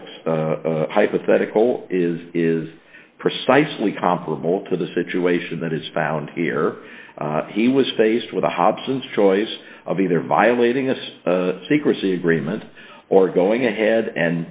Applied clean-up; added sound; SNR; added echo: none; none; none; none.